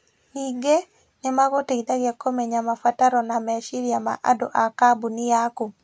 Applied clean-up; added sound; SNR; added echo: none; none; none; none.